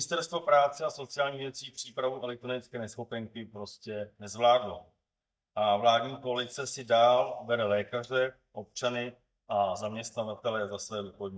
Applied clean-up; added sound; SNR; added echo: neural mask model DeepFilterNet 3.